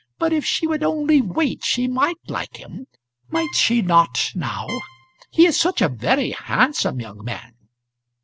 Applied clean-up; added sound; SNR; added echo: none; Trumpet; 15 dB; none.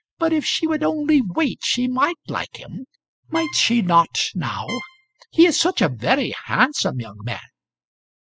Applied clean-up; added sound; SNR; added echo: classical method spectral subtraction.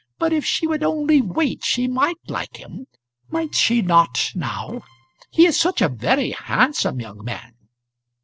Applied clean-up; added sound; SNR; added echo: neural separator model SepFormer DNS4.